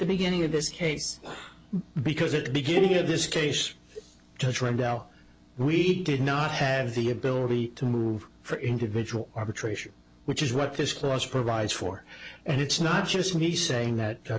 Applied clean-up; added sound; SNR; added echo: none; Bowed string instrument; 3 dB; none.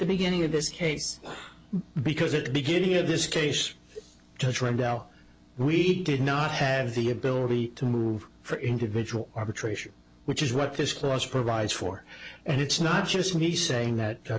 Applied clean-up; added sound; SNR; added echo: none; none; none; none.